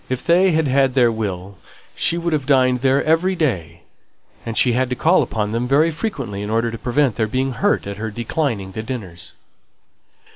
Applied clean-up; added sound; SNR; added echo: none; none; none; none.